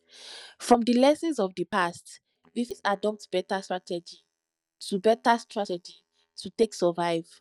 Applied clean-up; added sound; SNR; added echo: neural mask model DeepFilterNet 3.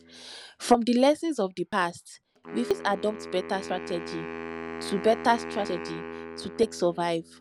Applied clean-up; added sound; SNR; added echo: none; Wind instrument, woodwind instrument; 11 dB; none.